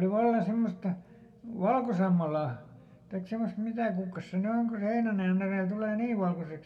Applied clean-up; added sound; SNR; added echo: none; none; none; reverberation time 1.4 s.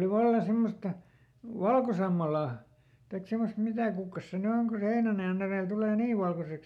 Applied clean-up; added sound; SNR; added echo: none; none; none; none.